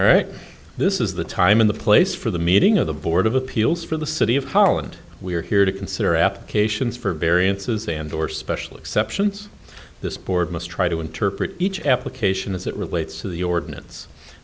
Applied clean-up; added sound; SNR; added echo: none; none; none; none.